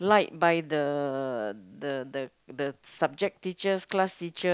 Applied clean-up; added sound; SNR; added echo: none; none; none; none.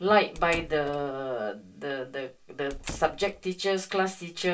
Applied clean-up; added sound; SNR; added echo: none; Squeak / Slam / Wood; 13 dB; reverberation time 0.2 s.